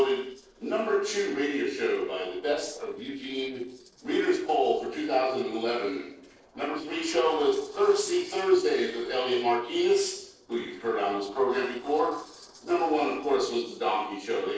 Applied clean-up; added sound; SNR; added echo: neural separator model SepFormer DNS4.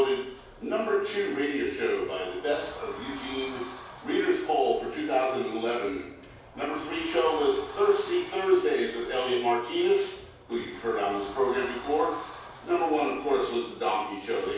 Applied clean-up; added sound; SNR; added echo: none; Sliding door; 18 dB; reverberation time 0.7 s.